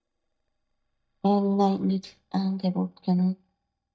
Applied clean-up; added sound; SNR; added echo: neural mask model DeepFilterNet 3.